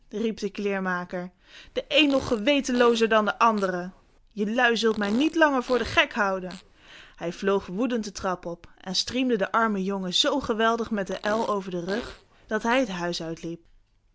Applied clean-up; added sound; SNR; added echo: none; Fart; 18 dB; none.